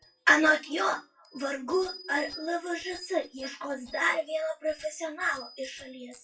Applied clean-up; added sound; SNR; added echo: classical method WPE with log-MMSE.